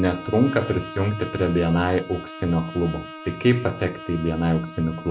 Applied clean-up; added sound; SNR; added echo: none; Bowed string instrument; 14 dB; none.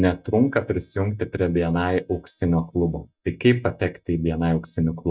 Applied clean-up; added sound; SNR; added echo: neural mask model DeepFilterNet 3.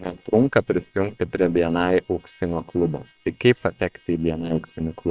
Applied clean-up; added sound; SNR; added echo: neural separator model SepFormer WHAM!.